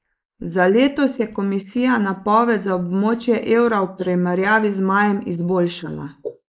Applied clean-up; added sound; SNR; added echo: neural mask model Resemble Enhance denoiser.